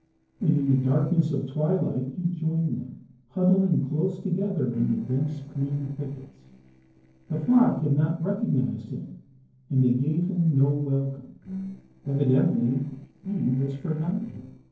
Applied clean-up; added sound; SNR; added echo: neural separator model SepFormer DNS4.